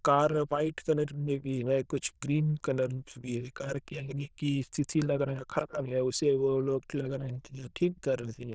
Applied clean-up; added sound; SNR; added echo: neural diffusion model UNIVERSE++.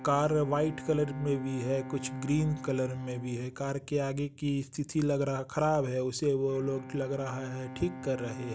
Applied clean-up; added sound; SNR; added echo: none; Bowed string instrument; 14 dB; none.